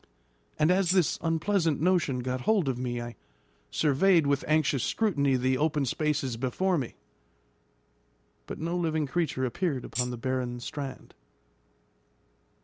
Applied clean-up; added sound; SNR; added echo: none; Tambourine; 10 dB; none.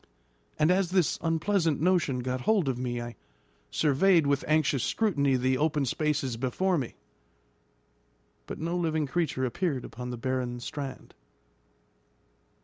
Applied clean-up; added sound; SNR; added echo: none; none; none; none.